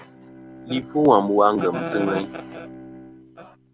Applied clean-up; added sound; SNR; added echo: none; Bowed string instrument; 17 dB; none.